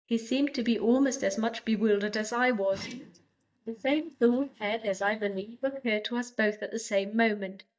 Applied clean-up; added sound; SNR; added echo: neural mask model DeepFilterNet 3.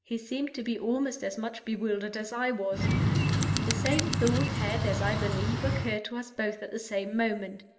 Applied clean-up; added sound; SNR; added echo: none; Bird; -4 dB; reverberation time 2.4 s.